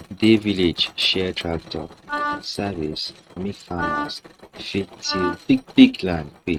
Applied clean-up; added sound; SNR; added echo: neural mask model RNNoise.